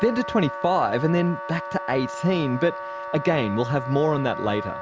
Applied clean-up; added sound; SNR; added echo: none; Wind instrument, woodwind instrument; 9 dB; none.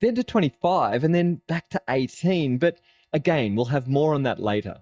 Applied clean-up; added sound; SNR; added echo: neural mask model DeepFilterNet 3.